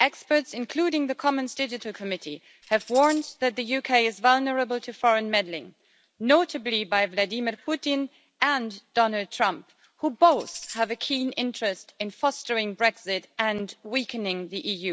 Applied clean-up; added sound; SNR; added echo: none; Tambourine; 17 dB; none.